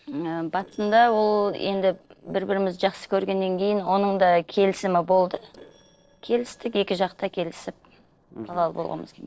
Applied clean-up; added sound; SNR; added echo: neural separator model SepFormer DNS4.